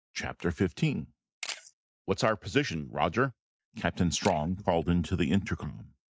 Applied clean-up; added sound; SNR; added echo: neural mask model DeepFilterNet 3.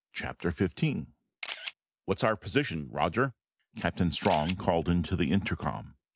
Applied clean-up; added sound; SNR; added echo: none; Camera; 6 dB; none.